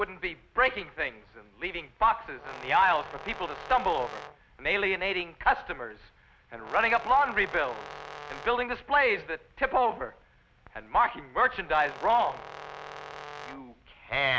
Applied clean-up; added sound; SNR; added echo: none; Brass instrument; 14 dB; none.